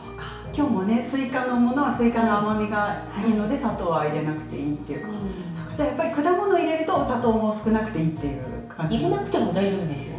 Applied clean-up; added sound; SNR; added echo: none; none; none; reverberation time 0.6 s.